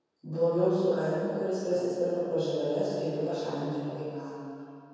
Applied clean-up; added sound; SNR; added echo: none; Brass instrument; 19 dB; reverberation time 2.1 s.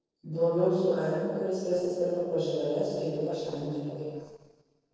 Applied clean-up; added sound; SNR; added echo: neural separator model SepFormer DNS4.